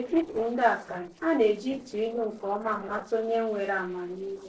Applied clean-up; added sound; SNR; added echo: neural separator model SepFormer DNS4.